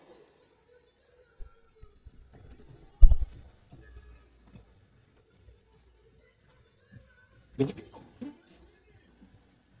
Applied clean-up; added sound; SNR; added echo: neural mask model DeepFilterNet 3.